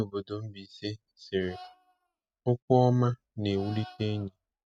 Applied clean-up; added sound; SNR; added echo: neural mask model RNNoise.